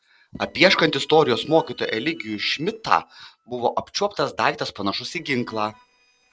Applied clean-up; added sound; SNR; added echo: neural separator model SepFormer DNS4.